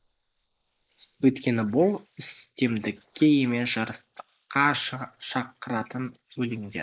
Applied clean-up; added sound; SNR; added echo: neural mask model Resemble Enhance denoiser.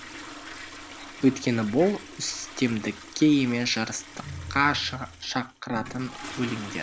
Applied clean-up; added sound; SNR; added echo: none; Toilet flush; 14 dB; none.